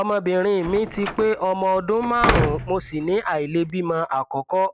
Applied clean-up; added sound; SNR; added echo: none; Slam; 6 dB; none.